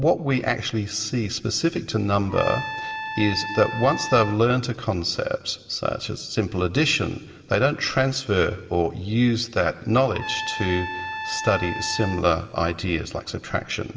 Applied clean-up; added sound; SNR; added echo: none; Trumpet; 8 dB; reverberation time 1.6 s.